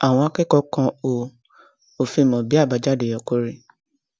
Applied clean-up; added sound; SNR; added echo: none; none; none; none.